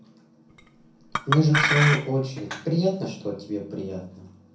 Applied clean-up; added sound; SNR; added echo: none; Chink, clink; 1 dB; reverberation time 0.6 s.